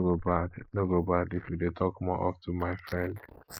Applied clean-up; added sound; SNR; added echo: neural mask model Resemble Enhance denoiser.